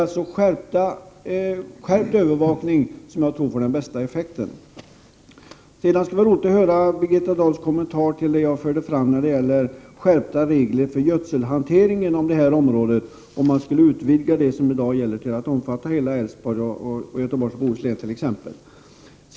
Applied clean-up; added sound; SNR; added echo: none; none; none; none.